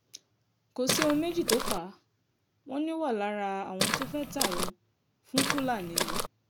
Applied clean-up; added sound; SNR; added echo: none; Walk, footsteps; -2 dB; none.